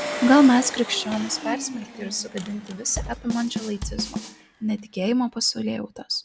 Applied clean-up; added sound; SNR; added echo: none; Engine + Drum kit; 10 dB; none.